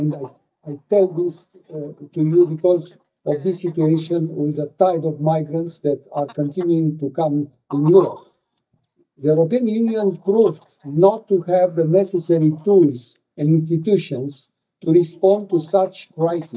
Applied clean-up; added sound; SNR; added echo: neural mask model DeepFilterNet 3.